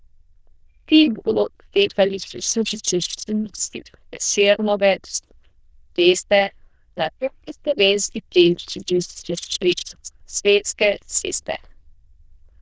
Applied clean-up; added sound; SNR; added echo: neural diffusion model UNIVERSE++.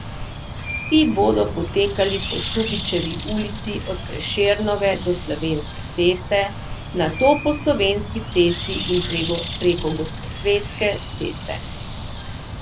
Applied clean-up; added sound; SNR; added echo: none; Bird; 7 dB; none.